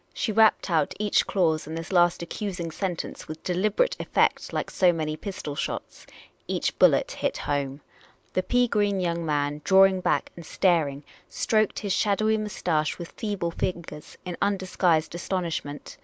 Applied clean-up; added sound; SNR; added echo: none; none; none; none.